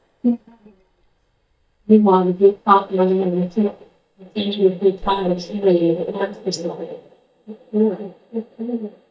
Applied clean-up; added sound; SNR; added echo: neural mask model DeepFilterNet 3.